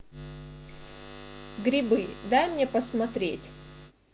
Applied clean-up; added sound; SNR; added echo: none; Buzz; 14 dB; none.